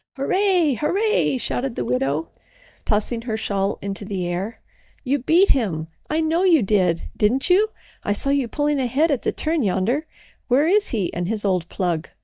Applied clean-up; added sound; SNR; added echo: neural mask model DeepFilterNet 3.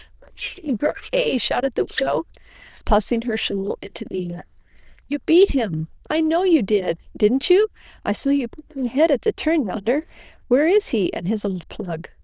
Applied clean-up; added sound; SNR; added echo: neural diffusion model UNIVERSE++.